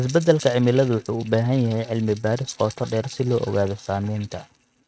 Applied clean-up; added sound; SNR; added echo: neural mask model RNNoise.